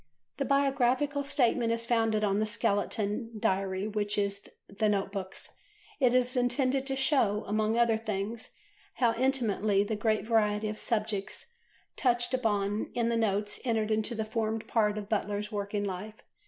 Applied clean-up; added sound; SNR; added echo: none; none; none; none.